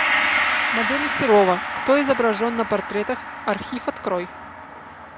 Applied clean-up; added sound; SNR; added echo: none; Gong; 2 dB; none.